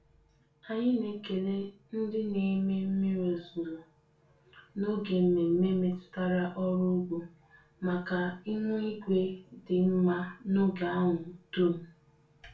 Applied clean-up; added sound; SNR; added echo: none; none; none; reverberation time 0.3 s.